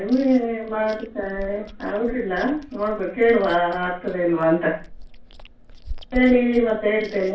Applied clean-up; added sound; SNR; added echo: none; Chewing, mastication; 16 dB; reverberation time 0.3 s.